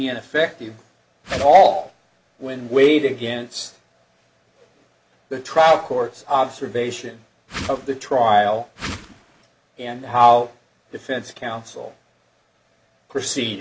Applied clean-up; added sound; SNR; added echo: none; Whoosh, swoosh, swish; 12 dB; none.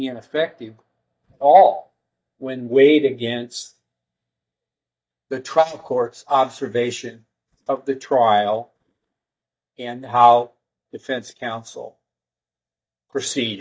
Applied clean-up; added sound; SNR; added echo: neural mask model DeepFilterNet 3.